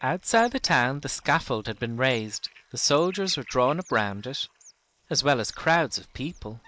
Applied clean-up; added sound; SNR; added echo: neural mask model Resemble Enhance denoiser.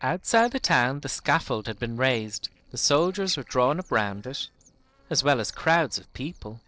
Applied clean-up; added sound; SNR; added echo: neural separator model SepFormer DNS4.